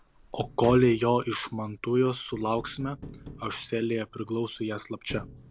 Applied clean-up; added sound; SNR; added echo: none; Tap; 17 dB; none.